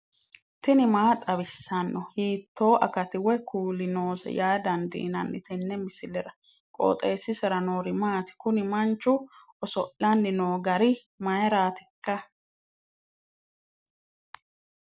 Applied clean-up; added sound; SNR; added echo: none; none; none; none.